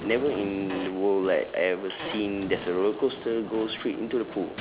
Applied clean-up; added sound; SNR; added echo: none; Sliding door / Slam + Fart; 13 dB; none.